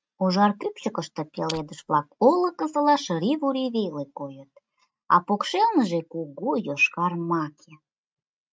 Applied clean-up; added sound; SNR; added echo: neural mask model RNNoise.